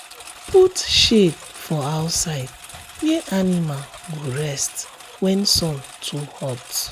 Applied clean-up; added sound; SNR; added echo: none; Engine; 18 dB; none.